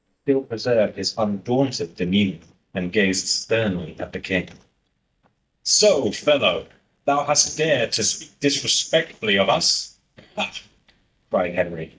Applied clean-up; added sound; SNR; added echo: neural mask model DeepFilterNet 3.